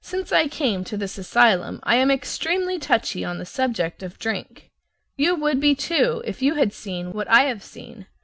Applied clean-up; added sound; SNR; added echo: none; none; none; none.